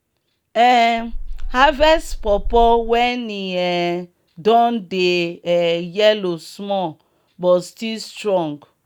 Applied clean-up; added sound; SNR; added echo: none; Meow; 6 dB; none.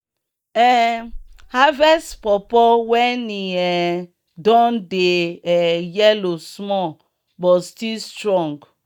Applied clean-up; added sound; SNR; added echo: neural mask model DeepFilterNet 3.